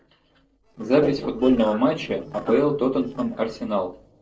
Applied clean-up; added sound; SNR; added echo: neural separator model SepFormer DNS4.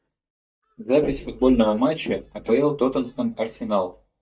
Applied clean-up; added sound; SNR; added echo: neural mask model DeepFilterNet 3.